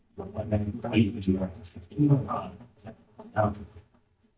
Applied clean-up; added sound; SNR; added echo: neural mask model DeepFilterNet 3.